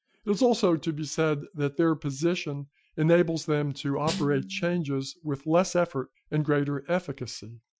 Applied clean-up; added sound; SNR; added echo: classical method Wiener filter.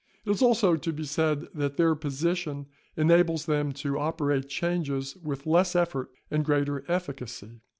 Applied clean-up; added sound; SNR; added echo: none; none; none; none.